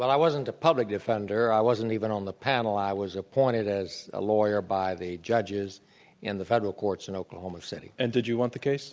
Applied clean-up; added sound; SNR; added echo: none; none; none; none.